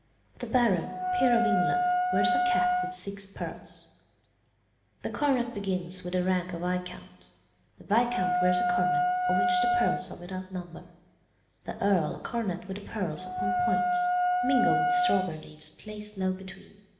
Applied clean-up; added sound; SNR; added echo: none; Wind instrument, woodwind instrument; -2 dB; reverberation time 1.0 s.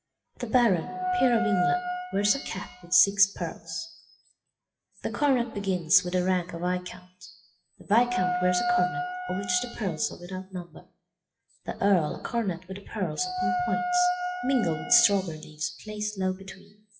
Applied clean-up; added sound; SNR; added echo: classical method WPE with log-MMSE.